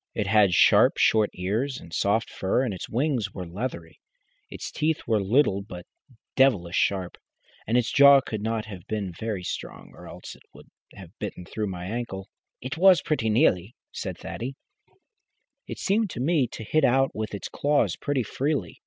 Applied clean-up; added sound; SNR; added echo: none; none; none; none.